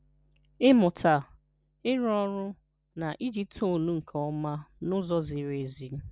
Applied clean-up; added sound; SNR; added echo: none; none; none; none.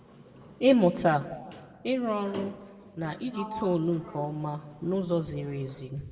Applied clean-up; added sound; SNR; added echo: none; Sliding door; 17 dB; reverberation time 1.4 s.